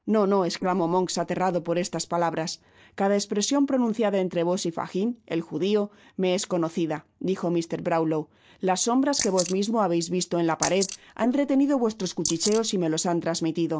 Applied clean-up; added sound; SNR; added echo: neural mask model Resemble Enhance denoiser.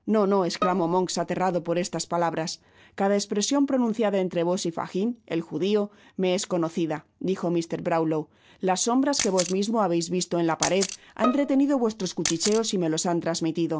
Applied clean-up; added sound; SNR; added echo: none; Camera + Bowed string instrument; 9 dB; none.